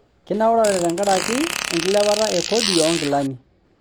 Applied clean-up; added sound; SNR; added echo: none; Fart; 6 dB; none.